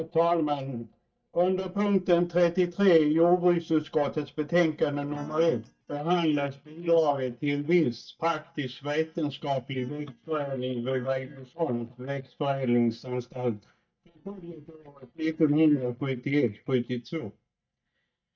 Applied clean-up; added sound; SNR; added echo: neural mask model DeepFilterNet 3.